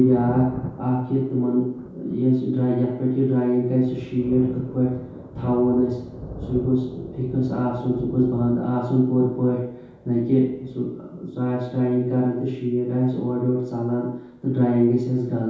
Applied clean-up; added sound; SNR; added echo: none; Thunder; 17 dB; reverberation time 0.8 s.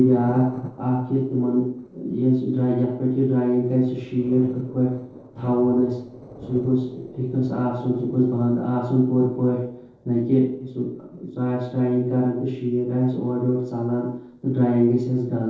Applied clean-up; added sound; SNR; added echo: neural separator model SepFormer DNS4.